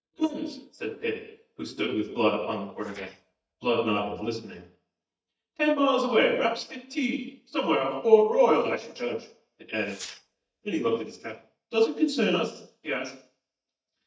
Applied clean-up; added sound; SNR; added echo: neural mask model DeepFilterNet 3.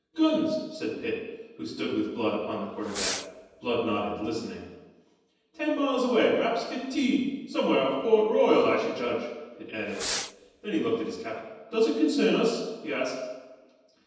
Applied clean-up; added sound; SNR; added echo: none; Fireworks; 10 dB; reverberation time 1.1 s.